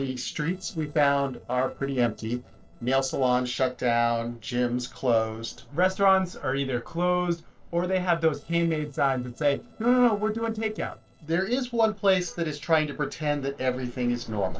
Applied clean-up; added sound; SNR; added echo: neural separator model SepFormer DNS4.